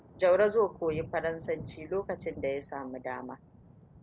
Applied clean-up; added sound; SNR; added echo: none; Thunder; 17 dB; none.